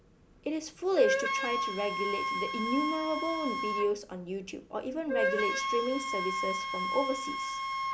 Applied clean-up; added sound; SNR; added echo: none; Wind instrument, woodwind instrument; 0 dB; none.